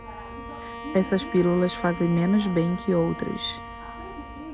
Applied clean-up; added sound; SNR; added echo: none; Bowed string instrument; 13 dB; none.